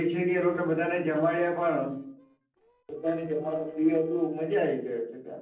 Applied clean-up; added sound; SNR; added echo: neural separator model SepFormer DNS4.